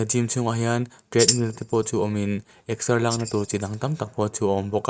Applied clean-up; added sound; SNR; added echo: neural mask model RNNoise.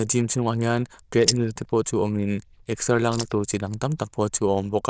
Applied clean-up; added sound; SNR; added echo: neural diffusion model UNIVERSE++.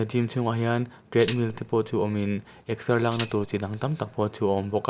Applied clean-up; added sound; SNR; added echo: none; Tambourine; -1 dB; none.